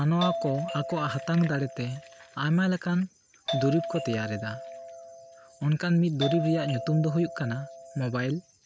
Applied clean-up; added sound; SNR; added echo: none; Doorbell; 8 dB; none.